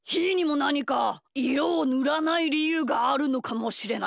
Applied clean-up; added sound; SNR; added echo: none; none; none; none.